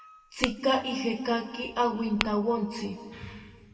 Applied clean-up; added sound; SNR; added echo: none; Tap / Glass; 11 dB; reverberation time 1.9 s.